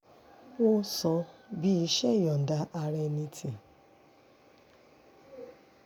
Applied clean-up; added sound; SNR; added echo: none; none; none; none.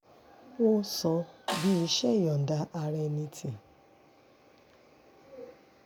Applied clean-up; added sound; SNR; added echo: none; Snare drum; 11 dB; none.